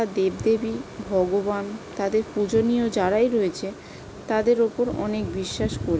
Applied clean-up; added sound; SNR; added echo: none; none; none; none.